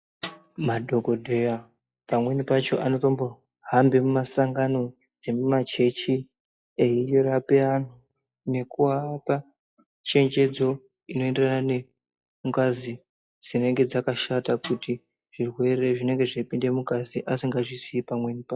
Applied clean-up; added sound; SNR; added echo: classical method log-MMSE.